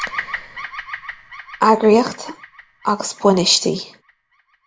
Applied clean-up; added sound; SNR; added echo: none; Bird vocalization, bird call, bird song; 14 dB; none.